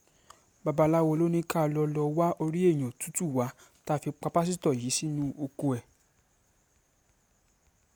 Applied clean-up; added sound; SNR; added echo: none; none; none; none.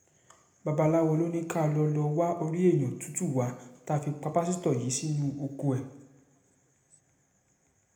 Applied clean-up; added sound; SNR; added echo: none; none; none; reverberation time 0.8 s.